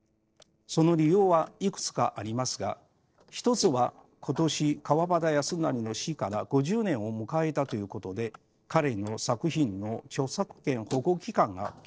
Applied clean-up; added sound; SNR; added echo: neural separator model SepFormer DNS4.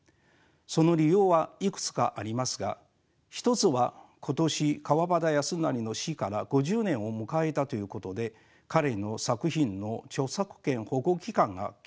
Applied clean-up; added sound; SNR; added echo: none; none; none; none.